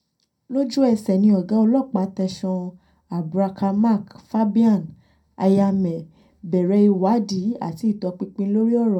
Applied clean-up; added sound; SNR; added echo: none; none; none; reverberation time 0.2 s.